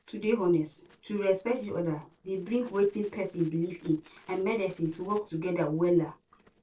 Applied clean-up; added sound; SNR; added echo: neural separator model SepFormer DNS4.